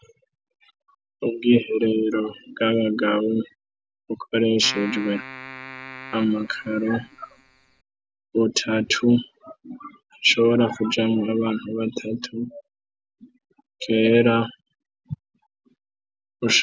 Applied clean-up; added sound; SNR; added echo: none; Keyboard (musical); 14 dB; none.